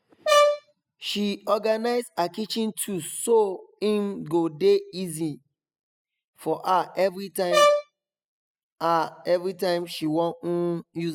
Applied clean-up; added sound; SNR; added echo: classical method spectral subtraction.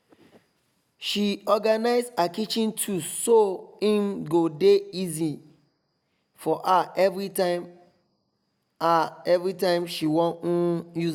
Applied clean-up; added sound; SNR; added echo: none; none; none; none.